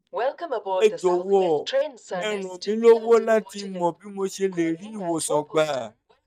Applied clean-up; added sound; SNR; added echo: neural mask model DeepFilterNet 3.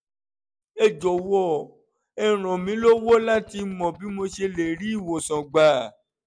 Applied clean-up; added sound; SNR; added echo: none; none; none; none.